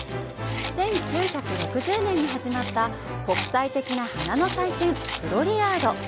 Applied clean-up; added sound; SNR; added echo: none; Rattle; 12 dB; none.